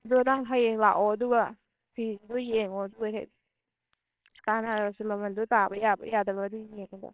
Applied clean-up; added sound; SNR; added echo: neural separator model SepFormer WHAMR!.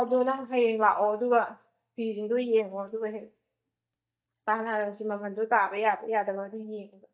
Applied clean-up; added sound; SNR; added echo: neural mask model DeepFilterNet 3.